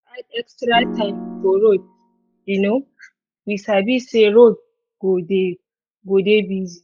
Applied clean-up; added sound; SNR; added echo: classical method log-MMSE.